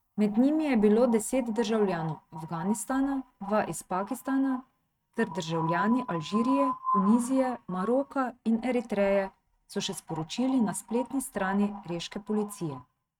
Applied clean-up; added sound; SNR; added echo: neural mask model RNNoise.